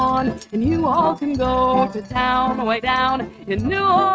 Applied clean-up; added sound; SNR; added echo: neural mask model RNNoise.